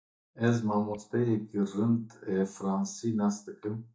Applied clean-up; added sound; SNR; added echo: neural mask model DeepFilterNet 3.